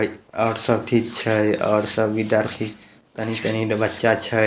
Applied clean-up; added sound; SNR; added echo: neural mask model Resemble Enhance denoiser.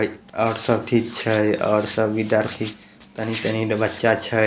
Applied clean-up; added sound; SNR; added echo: none; Hands; 13 dB; none.